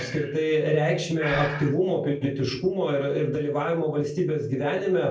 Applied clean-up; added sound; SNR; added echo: none; Breathing; 16 dB; reverberation time 0.3 s.